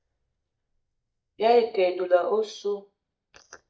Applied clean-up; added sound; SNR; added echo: neural mask model DeepFilterNet 3.